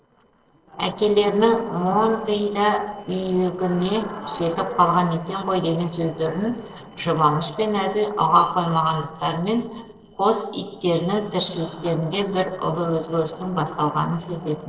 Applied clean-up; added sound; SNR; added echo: neural separator model SepFormer DNS4.